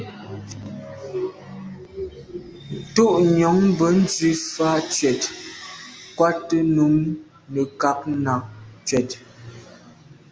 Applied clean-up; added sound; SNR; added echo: none; none; none; none.